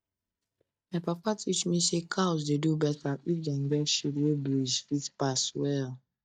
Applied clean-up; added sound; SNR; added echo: neural mask model DeepFilterNet 3.